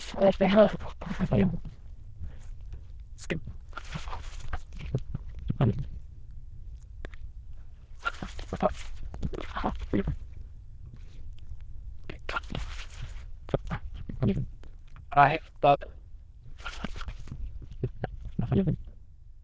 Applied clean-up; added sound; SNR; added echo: neural diffusion model UNIVERSE++.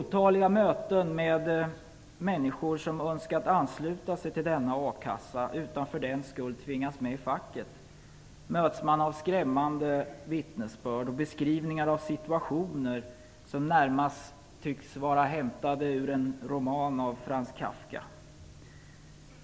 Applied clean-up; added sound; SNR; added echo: none; none; none; none.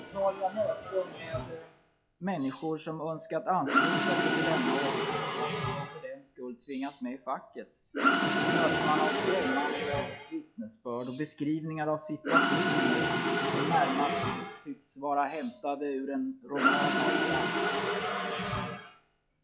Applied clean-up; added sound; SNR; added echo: classical method log-MMSE.